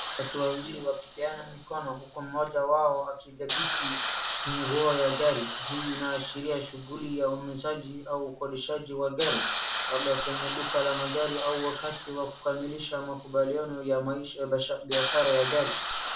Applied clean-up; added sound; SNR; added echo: none; Hiss; 1 dB; reverberation time 0.3 s.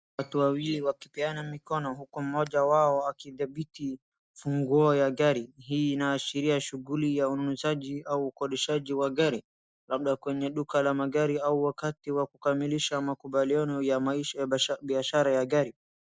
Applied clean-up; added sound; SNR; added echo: none; none; none; none.